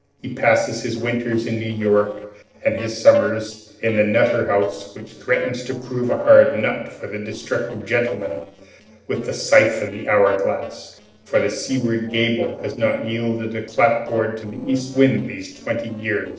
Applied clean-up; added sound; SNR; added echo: neural separator model SepFormer DNS4.